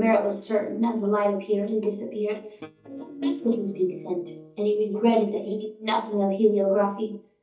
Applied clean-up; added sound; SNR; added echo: neural mask model DeepFilterNet 3.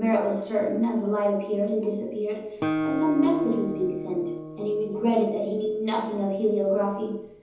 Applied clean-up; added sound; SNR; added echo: none; Guitar; 10 dB; reverberation time 1.3 s.